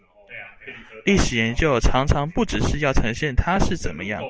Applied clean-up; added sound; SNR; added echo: none; none; none; none.